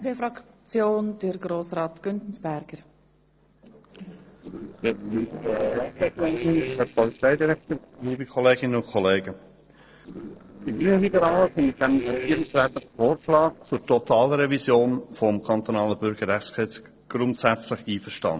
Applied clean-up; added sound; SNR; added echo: neural separator model SepFormer DNS4.